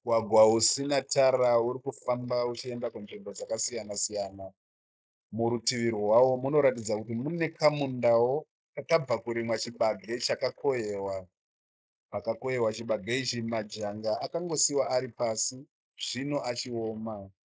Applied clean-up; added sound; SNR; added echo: neural mask model Resemble Enhance denoiser.